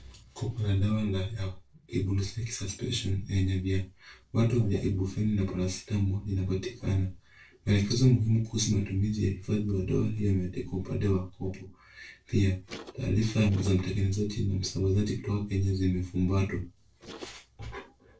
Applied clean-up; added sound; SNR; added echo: neural separator model SepFormer DNS4.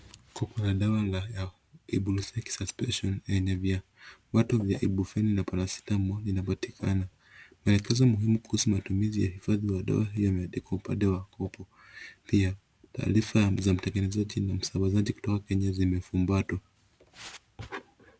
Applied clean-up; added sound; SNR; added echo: none; none; none; none.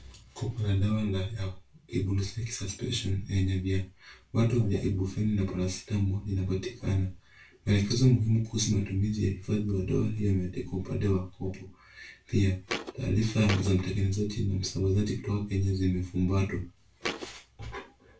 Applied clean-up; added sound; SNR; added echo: none; Thump, thud; 8 dB; reverberation time 0.2 s.